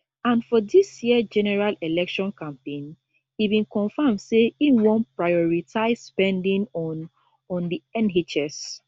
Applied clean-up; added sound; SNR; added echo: none; none; none; none.